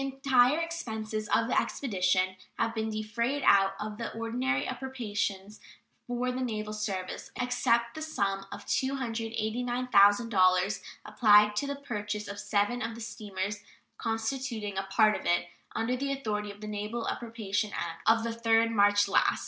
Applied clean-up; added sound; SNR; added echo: none; none; none; none.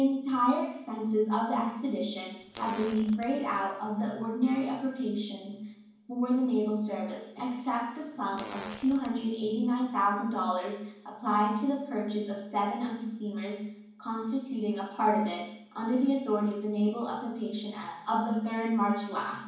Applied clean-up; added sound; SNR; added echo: none; Fart; 13 dB; reverberation time 1.2 s.